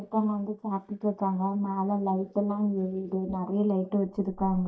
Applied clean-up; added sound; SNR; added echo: neural mask model DeepFilterNet 3.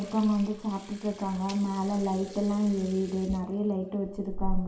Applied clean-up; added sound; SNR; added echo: none; Sink (filling or washing) / Water tap, faucet; 7 dB; reverberation time 0.8 s.